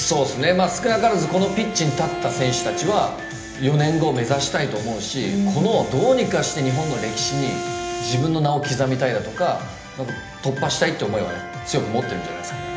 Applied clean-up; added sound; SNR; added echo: none; Bowed string instrument; 12 dB; reverberation time 0.8 s.